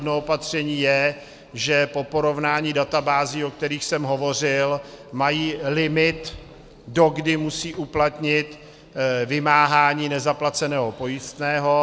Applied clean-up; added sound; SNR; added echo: none; none; none; none.